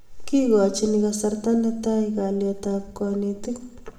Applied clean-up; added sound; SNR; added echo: none; none; none; reverberation time 0.8 s.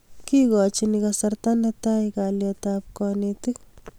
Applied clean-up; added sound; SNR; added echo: none; none; none; none.